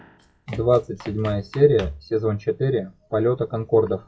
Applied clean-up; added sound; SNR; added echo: classical method log-MMSE.